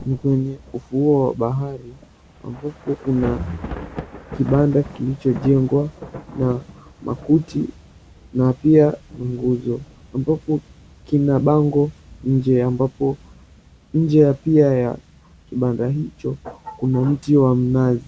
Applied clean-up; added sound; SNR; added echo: none; Thunder / Rain; 19 dB; none.